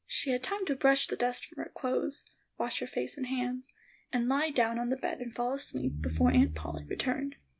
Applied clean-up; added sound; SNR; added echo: none; none; none; none.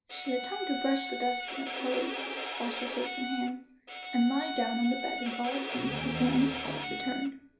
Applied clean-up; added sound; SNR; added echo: none; Bowed string instrument; 5 dB; reverberation time 0.5 s.